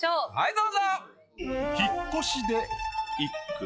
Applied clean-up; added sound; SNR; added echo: classical method log-MMSE.